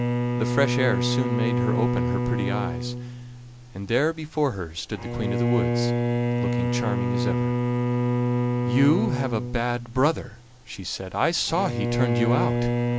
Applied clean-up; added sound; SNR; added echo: none; Bowed string instrument; -2 dB; none.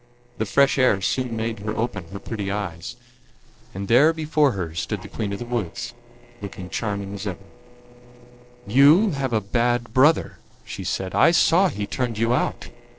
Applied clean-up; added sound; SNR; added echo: neural separator model SepFormer DNS4.